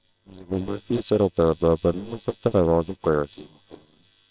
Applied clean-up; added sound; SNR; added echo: neural separator model SepFormer WHAMR!.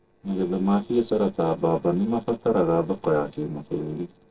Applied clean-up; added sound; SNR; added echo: neural separator model SepFormer DNS4.